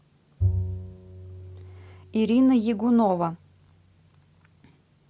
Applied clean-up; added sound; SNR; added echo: none; Bowed string instrument; 8 dB; none.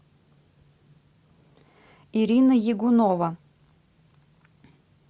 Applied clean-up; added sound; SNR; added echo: none; none; none; none.